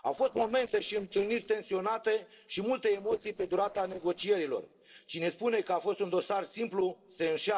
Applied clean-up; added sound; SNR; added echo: neural separator model SepFormer DNS4.